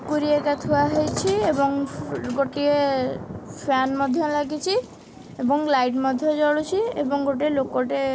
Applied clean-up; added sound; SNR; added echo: none; Thunder; 13 dB; none.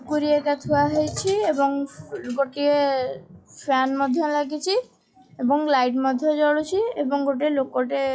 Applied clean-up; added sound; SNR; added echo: classical method log-MMSE.